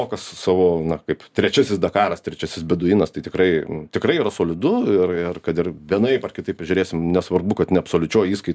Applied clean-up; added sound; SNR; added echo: none; none; none; none.